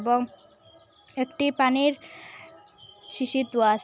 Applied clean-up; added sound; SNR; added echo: none; none; none; none.